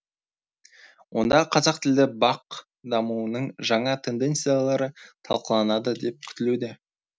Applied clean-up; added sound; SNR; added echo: none; none; none; none.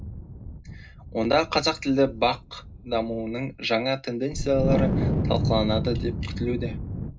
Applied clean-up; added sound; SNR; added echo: none; Wind; 3 dB; reverberation time 0.2 s.